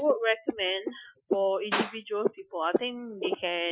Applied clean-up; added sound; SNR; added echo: classical method Wiener filter.